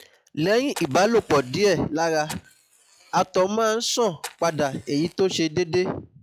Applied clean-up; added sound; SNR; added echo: classical method log-MMSE.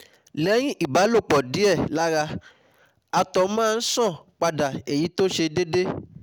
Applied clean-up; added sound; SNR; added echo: none; none; none; none.